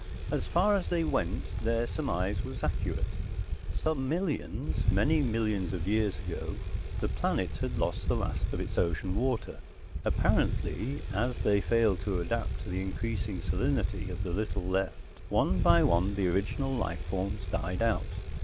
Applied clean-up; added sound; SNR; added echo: none; Bicycle; 0 dB; none.